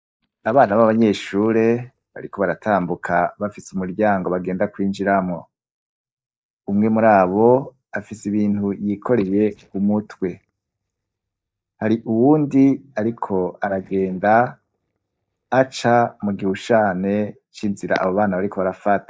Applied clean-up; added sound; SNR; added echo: neural mask model DeepFilterNet 3.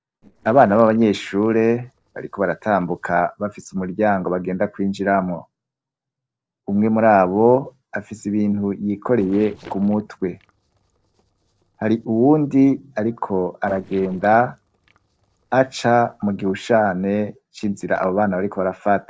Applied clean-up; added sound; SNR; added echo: neural separator model SepFormer DNS4.